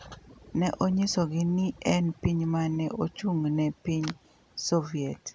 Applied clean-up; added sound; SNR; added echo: none; none; none; none.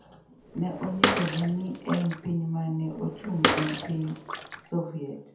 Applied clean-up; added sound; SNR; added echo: none; Bathtub (filling or washing) / Water / Splash, splatter; 0 dB; reverberation time 0.5 s.